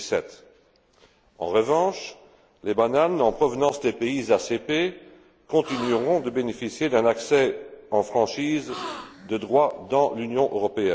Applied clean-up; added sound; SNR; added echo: none; Gasp; 14 dB; none.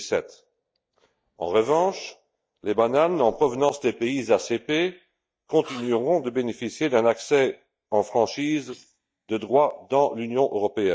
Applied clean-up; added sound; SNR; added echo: neural mask model DeepFilterNet 3.